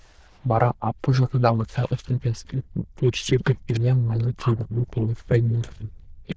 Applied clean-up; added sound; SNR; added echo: neural diffusion model UNIVERSE++.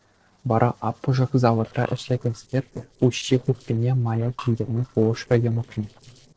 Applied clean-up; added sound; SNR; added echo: neural separator model SepFormer DNS4.